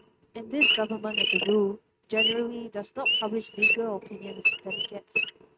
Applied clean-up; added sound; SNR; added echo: neural mask model RNNoise.